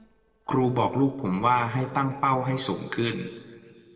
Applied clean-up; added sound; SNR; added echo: neural separator model SepFormer DNS4.